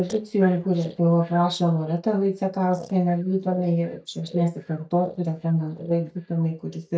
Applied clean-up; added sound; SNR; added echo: neural mask model DeepFilterNet 3.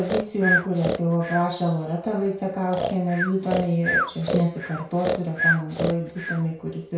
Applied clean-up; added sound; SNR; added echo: none; Breathing; 4 dB; reverberation time 0.6 s.